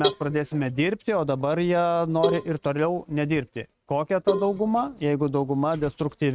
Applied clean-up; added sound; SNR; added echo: neural mask model RNNoise.